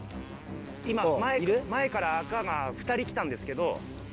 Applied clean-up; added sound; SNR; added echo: none; Motorcycle; 17 dB; none.